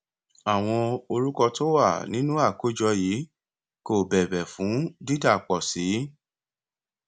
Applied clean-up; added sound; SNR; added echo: none; none; none; none.